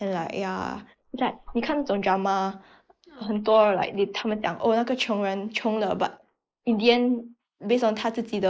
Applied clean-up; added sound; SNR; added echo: neural mask model Resemble Enhance denoiser.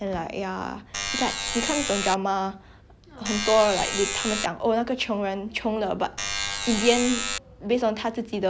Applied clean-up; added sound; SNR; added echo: none; Alarm; 2 dB; none.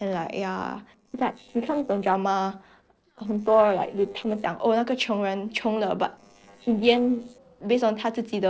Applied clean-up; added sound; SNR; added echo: neural separator model SepFormer DNS4.